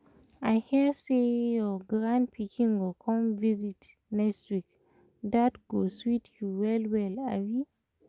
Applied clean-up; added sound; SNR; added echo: none; none; none; none.